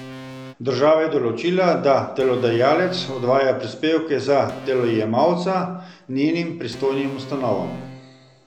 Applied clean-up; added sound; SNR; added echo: none; Organ; 18 dB; none.